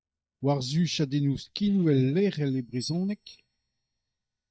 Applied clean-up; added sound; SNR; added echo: neural mask model DeepFilterNet 3.